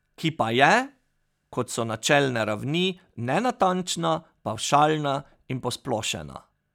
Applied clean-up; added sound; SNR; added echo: none; none; none; none.